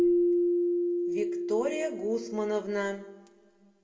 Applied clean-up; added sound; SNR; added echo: none; Keyboard (musical); -4 dB; reverberation time 1.0 s.